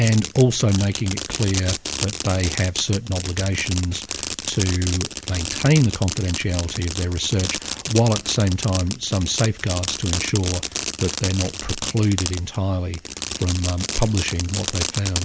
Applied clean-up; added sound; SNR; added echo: none; Fireworks; 7 dB; none.